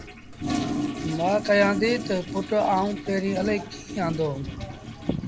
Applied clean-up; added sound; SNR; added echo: none; Toilet flush; 7 dB; none.